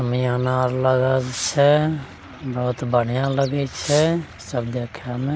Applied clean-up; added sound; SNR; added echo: none; Fireworks; 16 dB; none.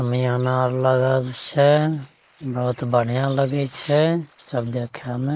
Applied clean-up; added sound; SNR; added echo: neural mask model Resemble Enhance denoiser.